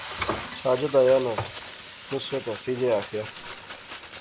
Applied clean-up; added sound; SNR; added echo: none; Frying (food); 10 dB; none.